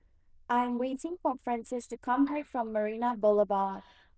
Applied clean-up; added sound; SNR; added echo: neural diffusion model UNIVERSE++.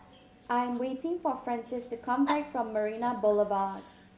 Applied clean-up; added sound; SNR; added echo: none; Dog; 15 dB; none.